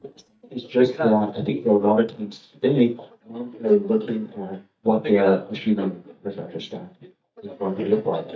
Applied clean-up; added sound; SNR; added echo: neural mask model DeepFilterNet 3.